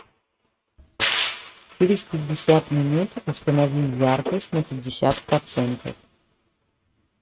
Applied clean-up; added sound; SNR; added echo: neural mask model RNNoise.